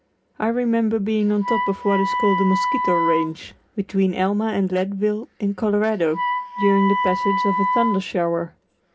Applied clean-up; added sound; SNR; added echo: none; Wind instrument, woodwind instrument; 3 dB; reverberation time 0.3 s.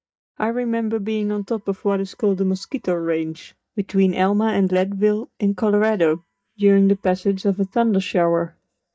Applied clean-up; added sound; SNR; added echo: neural mask model DeepFilterNet 3.